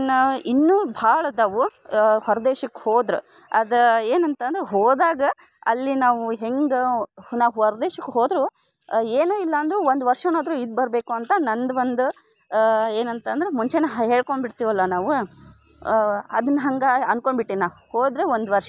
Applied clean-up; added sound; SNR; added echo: none; none; none; none.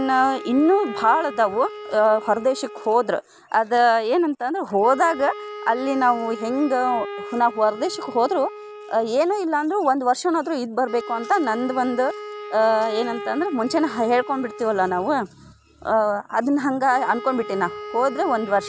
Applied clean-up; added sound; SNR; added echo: none; Wind instrument, woodwind instrument; 14 dB; none.